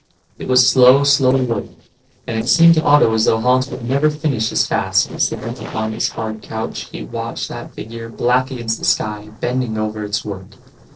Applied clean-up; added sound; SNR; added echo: neural separator model SepFormer DNS4.